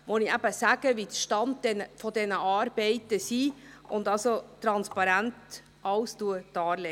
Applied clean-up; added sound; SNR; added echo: none; none; none; none.